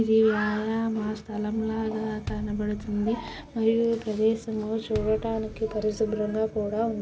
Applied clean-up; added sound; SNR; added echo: none; Bass drum; 14 dB; none.